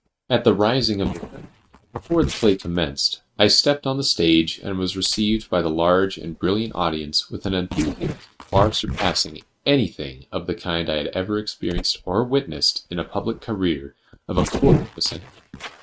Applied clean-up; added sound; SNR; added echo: neural mask model RNNoise.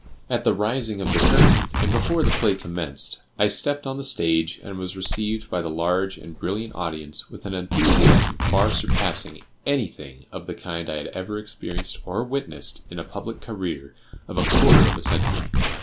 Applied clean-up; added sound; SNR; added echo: none; Tearing; -3 dB; none.